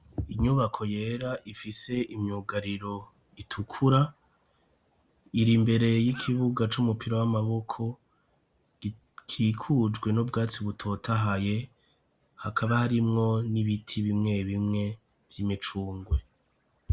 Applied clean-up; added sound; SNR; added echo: none; Cough; 17 dB; none.